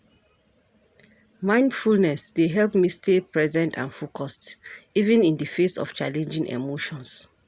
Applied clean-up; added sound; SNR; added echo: none; none; none; none.